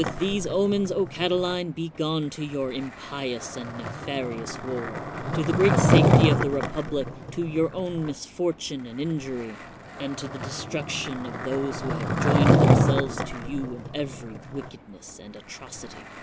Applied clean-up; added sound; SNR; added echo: none; Skateboard; -2 dB; none.